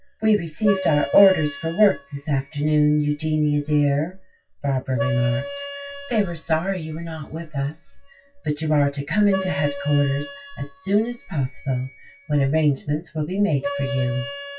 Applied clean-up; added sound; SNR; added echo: classical method WPE with log-MMSE.